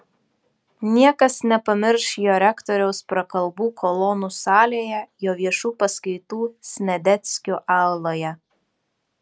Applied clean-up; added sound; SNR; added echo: none; none; none; none.